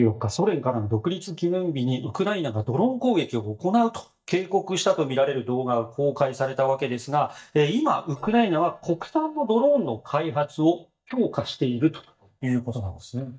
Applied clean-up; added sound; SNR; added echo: neural mask model DeepFilterNet 3.